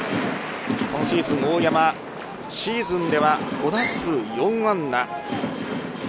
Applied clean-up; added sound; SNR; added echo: none; none; none; none.